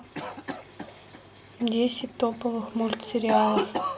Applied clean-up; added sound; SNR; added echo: none; Cough; 6 dB; none.